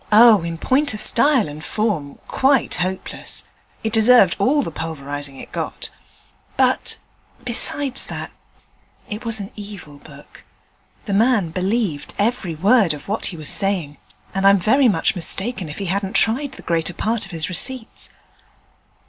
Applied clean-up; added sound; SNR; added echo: none; none; none; none.